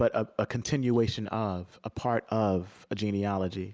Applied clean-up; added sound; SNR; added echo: none; none; none; none.